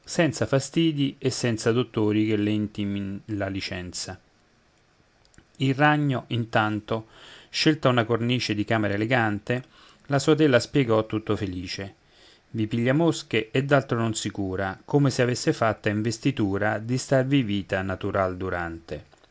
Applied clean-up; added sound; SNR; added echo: none; none; none; none.